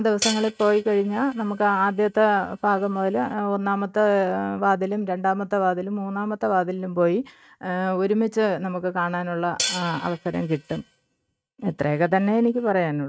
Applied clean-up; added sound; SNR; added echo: neural mask model RNNoise.